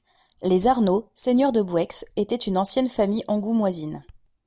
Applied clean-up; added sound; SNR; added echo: none; none; none; none.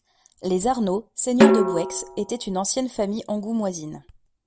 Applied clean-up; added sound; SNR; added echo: none; Snare drum; -2 dB; none.